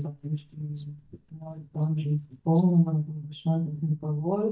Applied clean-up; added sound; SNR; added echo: neural mask model DeepFilterNet 3.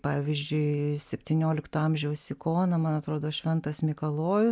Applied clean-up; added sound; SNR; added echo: none; none; none; none.